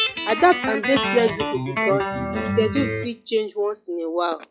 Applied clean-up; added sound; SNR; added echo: classical method log-MMSE.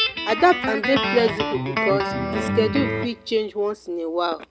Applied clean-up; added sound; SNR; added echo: none; Guitar; 3 dB; none.